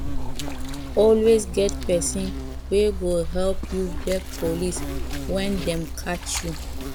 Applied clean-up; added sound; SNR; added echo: none; Insect; 4 dB; none.